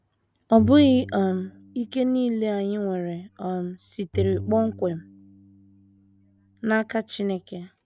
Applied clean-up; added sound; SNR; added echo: none; Bowed string instrument; 12 dB; none.